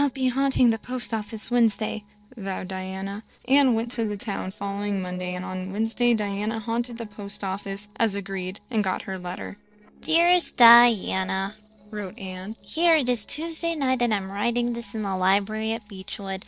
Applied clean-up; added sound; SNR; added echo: neural separator model SepFormer DNS4.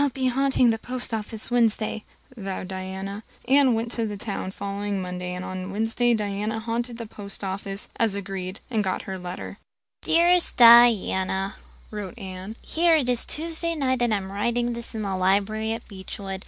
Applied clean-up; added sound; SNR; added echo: none; none; none; none.